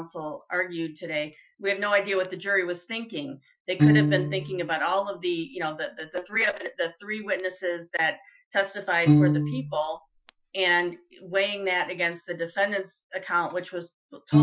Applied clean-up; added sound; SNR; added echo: classical method Wiener filter.